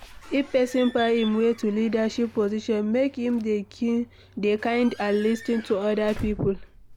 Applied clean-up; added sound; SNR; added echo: none; Squeak / Slam / Alarm / Wood; 18 dB; none.